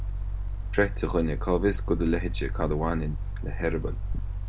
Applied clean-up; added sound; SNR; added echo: none; Mechanical fan; 1 dB; none.